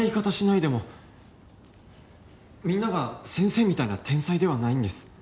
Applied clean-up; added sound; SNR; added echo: none; none; none; none.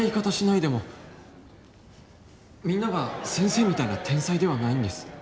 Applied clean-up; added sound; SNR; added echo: none; Crowd; 13 dB; none.